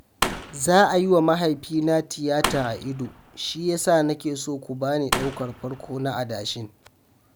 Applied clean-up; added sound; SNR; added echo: none; Fireworks; 8 dB; none.